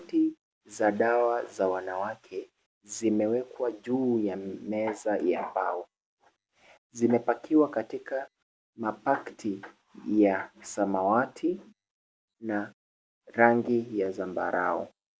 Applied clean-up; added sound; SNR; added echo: none; none; none; none.